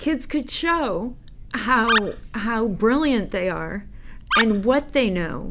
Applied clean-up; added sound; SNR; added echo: none; Animal; 3 dB; none.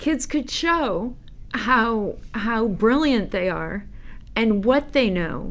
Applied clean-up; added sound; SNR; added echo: none; none; none; none.